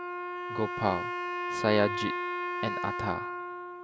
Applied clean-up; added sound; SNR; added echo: none; Wind instrument, woodwind instrument; 1 dB; none.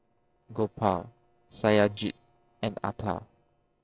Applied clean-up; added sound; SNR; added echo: neural separator model SepFormer DNS4.